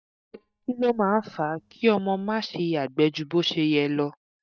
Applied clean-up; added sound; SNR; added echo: neural mask model DeepFilterNet 3.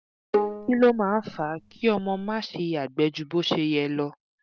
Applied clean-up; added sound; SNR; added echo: none; Bowed string instrument; 6 dB; none.